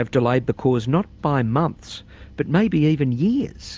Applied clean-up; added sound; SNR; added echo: none; none; none; none.